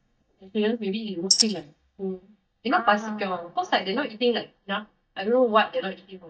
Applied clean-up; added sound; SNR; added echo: neural mask model DeepFilterNet 3.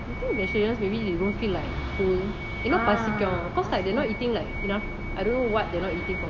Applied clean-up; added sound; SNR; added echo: none; none; none; none.